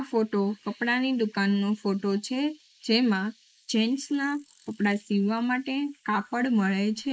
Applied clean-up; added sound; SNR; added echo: neural mask model Resemble Enhance denoiser.